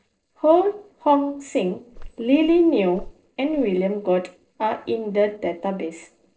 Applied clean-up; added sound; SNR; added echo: neural separator model SepFormer DNS4.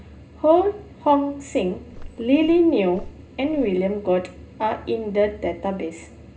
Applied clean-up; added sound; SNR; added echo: none; Walk, footsteps; 18 dB; reverberation time 0.2 s.